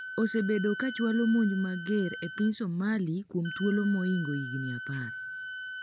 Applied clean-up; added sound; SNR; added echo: none; Wind instrument, woodwind instrument; 10 dB; none.